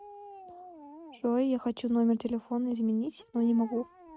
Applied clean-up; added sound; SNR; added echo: neural mask model RNNoise.